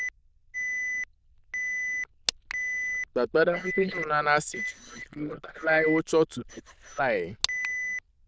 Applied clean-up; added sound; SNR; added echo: neural diffusion model UNIVERSE++.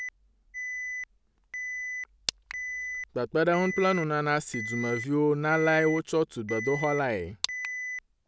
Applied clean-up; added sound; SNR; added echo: none; Alarm; 8 dB; none.